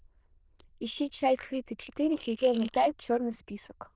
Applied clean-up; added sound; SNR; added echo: neural diffusion model UNIVERSE++.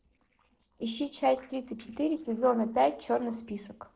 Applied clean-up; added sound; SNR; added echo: neural separator model SepFormer DNS4.